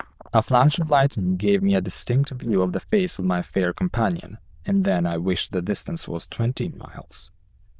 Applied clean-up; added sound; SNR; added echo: neural diffusion model UNIVERSE++.